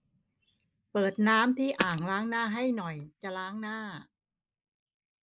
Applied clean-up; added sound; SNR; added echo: neural mask model Resemble Enhance denoiser.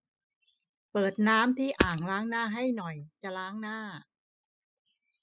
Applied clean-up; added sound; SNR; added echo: classical method spectral subtraction.